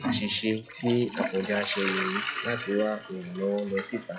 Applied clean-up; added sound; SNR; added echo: classical method log-MMSE.